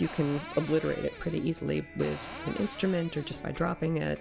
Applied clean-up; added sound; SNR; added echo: none; Cupboard open or close; 13 dB; none.